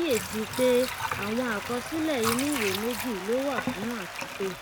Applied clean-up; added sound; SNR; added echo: none; Sink (filling or washing) / Water + Applause; 5 dB; none.